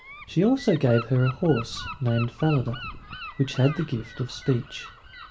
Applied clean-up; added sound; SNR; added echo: none; Gull, seagull / Wind; 14 dB; reverberation time 0.2 s.